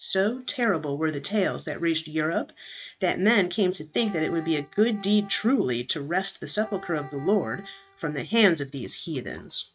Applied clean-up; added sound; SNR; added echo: neural mask model RNNoise.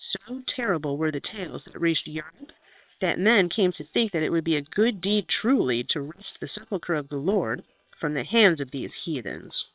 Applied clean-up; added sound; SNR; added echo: neural separator model SepFormer WHAM!.